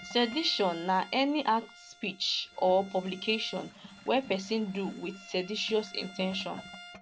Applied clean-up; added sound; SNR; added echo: none; Toilet flush / Gurgling + Bowed string instrument; 18 dB; none.